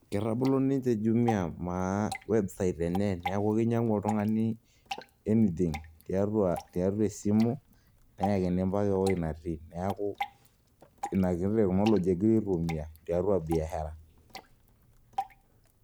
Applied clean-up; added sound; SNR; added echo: none; Drip / Water; 15 dB; none.